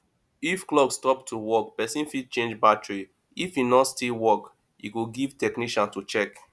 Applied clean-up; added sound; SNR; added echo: none; none; none; none.